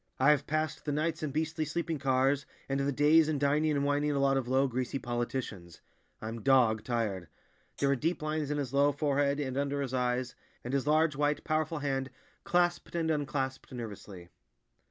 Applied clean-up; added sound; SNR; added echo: none; Hi-hat; 20 dB; none.